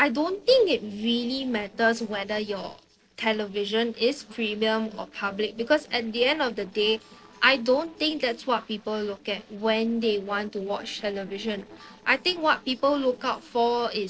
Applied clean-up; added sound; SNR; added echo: neural separator model SepFormer DNS4.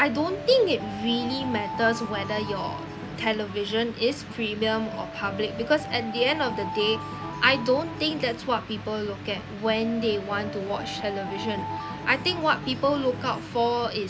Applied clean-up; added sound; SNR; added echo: none; Acoustic guitar + Alarm; 9 dB; none.